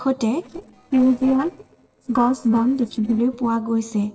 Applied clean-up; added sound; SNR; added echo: neural separator model SepFormer DNS4.